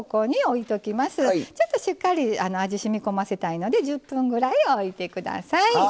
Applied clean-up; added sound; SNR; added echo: none; none; none; none.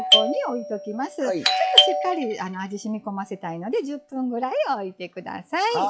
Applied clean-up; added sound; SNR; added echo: classical method log-MMSE.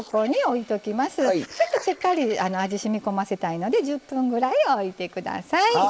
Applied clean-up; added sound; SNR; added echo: neural mask model Resemble Enhance denoiser.